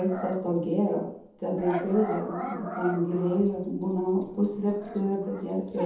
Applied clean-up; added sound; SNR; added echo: none; Growling; 12 dB; reverberation time 0.7 s.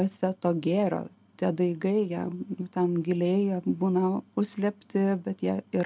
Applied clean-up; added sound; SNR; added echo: none; none; none; none.